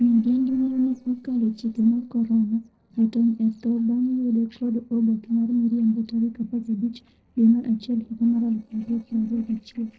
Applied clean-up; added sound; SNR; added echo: neural separator model SepFormer DNS4.